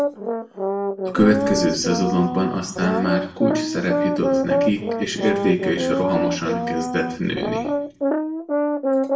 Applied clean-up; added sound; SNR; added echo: none; Brass instrument; 0 dB; reverberation time 0.7 s.